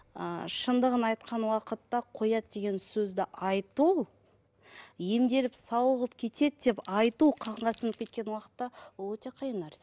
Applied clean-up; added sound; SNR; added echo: none; Rattle / Keys jangling; 18 dB; none.